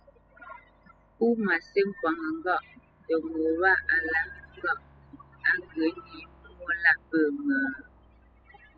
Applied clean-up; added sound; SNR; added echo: classical method spectral subtraction.